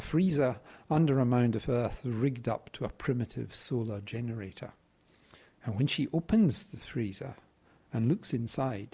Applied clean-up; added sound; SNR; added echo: none; none; none; none.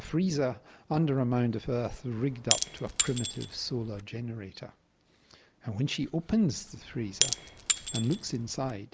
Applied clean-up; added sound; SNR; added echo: none; Shatter / Crushing; 3 dB; none.